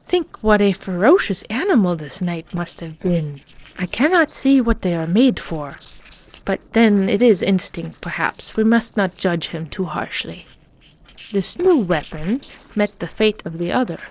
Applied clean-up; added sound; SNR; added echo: neural separator model SepFormer DNS4.